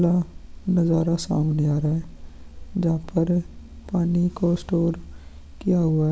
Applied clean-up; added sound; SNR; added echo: none; none; none; none.